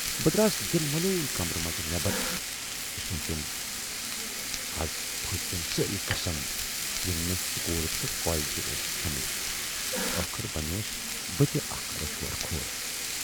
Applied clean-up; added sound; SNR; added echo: none; Frying (food); -1 dB; none.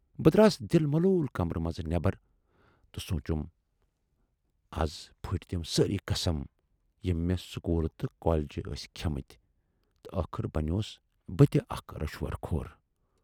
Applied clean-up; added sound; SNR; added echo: none; none; none; none.